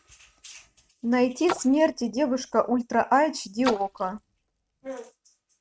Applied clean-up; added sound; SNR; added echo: neural mask model RNNoise.